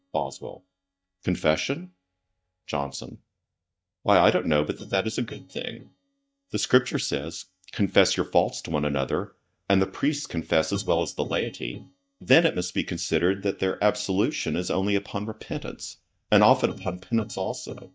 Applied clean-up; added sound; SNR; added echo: neural mask model DeepFilterNet 3.